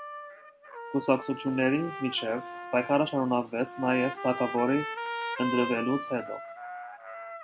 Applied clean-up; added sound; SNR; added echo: none; Trumpet; 9 dB; none.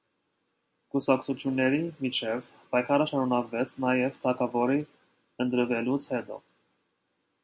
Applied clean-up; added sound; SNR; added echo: none; none; none; none.